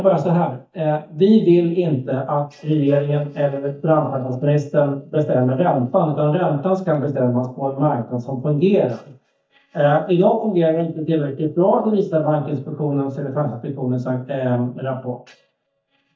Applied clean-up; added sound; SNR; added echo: neural mask model DeepFilterNet 3.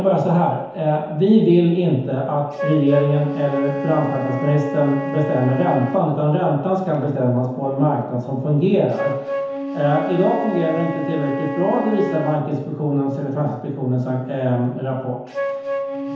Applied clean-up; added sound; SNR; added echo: none; Wind instrument, woodwind instrument; 9 dB; reverberation time 1.0 s.